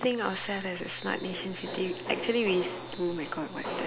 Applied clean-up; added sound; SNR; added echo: none; none; none; none.